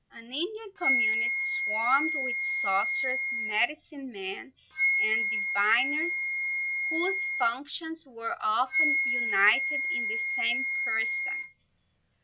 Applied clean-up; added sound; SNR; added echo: none; Wind instrument, woodwind instrument; -2 dB; none.